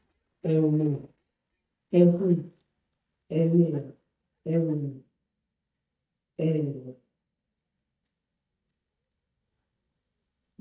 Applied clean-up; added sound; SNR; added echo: neural mask model DeepFilterNet 3.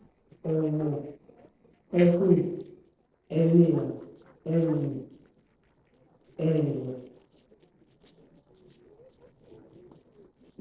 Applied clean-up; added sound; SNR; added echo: neural separator model SepFormer DNS4.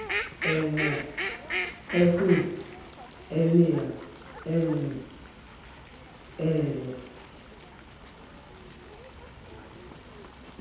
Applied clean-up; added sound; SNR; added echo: none; Fowl; 8 dB; reverberation time 0.9 s.